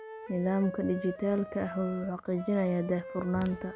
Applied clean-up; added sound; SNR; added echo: none; Wind instrument, woodwind instrument; 13 dB; none.